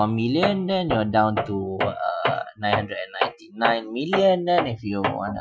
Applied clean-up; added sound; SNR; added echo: classical method Wiener filter.